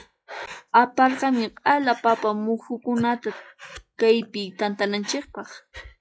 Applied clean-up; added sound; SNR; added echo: classical method log-MMSE.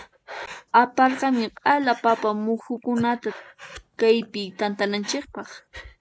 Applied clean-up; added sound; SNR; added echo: none; Breathing; 19 dB; none.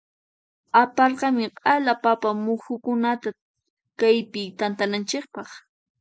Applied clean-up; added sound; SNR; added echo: none; none; none; none.